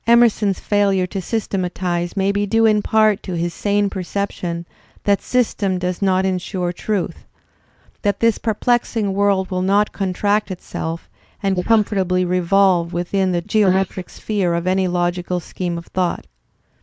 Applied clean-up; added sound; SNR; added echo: neural mask model Resemble Enhance denoiser.